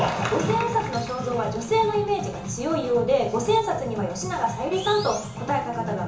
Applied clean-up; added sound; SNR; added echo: none; none; none; reverberation time 0.8 s.